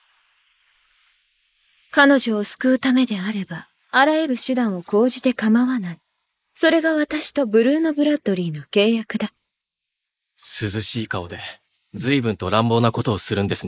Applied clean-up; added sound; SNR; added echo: neural mask model Resemble Enhance denoiser.